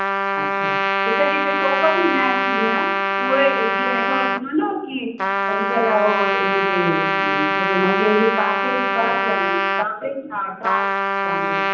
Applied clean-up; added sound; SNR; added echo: none; Trumpet; -3 dB; reverberation time 0.8 s.